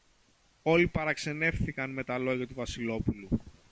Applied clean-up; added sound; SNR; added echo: none; none; none; none.